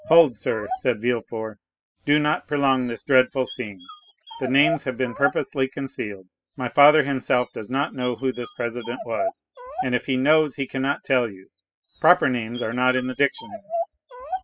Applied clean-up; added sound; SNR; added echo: classical method spectral subtraction.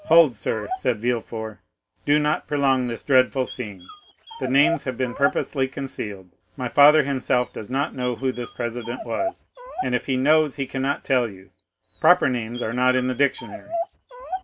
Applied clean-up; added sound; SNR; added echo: none; Dog; 12 dB; none.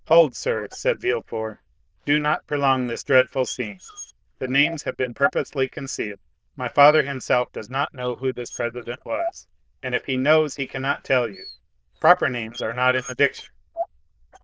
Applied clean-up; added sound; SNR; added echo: neural diffusion model UNIVERSE++.